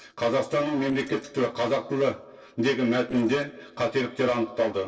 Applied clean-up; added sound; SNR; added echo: neural separator model SepFormer DNS4.